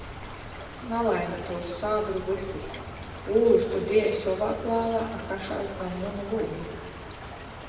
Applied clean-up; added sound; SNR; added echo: none; Stream / Trickle, dribble; 11 dB; reverberation time 1.2 s.